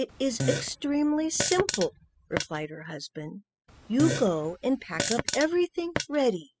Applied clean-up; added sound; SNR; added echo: classical method spectral subtraction.